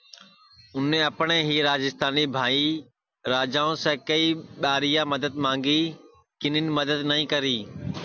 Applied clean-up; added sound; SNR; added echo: none; none; none; none.